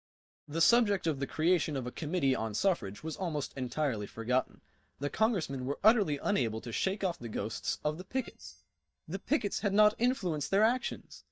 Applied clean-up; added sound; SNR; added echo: neural mask model DeepFilterNet 3.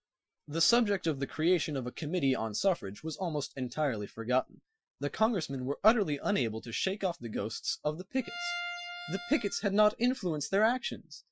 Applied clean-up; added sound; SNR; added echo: classical method Wiener filter.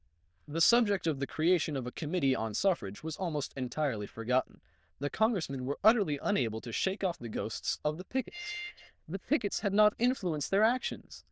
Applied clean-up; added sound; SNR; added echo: neural diffusion model UNIVERSE++.